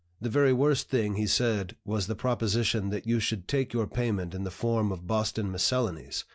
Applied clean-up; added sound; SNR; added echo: none; none; none; none.